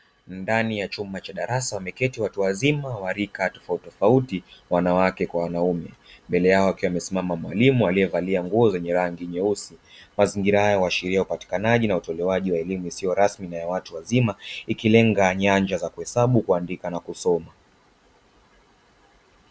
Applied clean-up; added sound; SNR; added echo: none; none; none; none.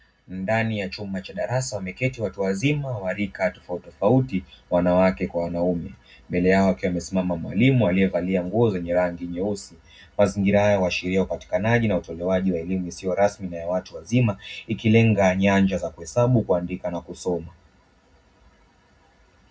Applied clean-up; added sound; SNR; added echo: none; none; none; reverberation time 0.4 s.